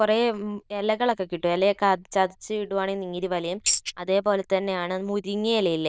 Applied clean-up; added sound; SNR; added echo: neural diffusion model UNIVERSE++.